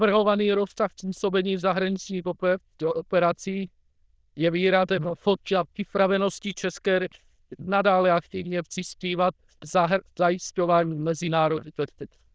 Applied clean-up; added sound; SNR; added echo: neural diffusion model UNIVERSE++.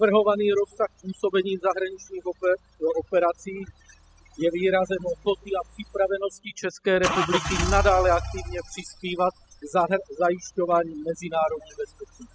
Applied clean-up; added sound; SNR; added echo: classical method spectral subtraction.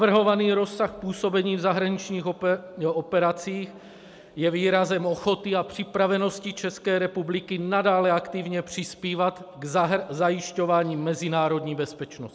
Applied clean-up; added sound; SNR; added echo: none; none; none; none.